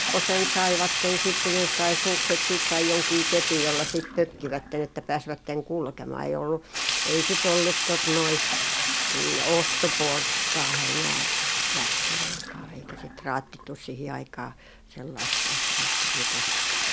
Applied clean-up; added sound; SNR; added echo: none; Sink (filling or washing); -2 dB; none.